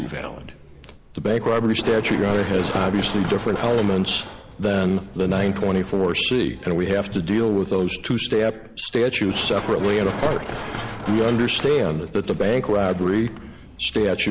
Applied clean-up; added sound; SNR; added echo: none; Run; 12 dB; none.